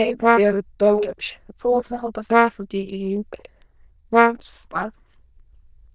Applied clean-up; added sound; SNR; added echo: neural diffusion model UNIVERSE++.